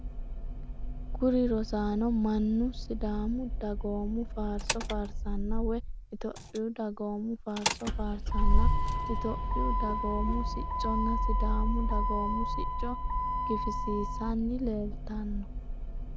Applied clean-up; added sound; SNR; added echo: none; Motor vehicle (road); -3 dB; none.